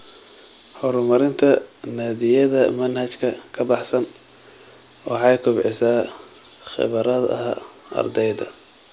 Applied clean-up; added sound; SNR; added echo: none; none; none; none.